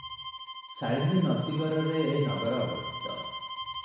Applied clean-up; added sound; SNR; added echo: none; Bowed string instrument; 9 dB; reverberation time 1.1 s.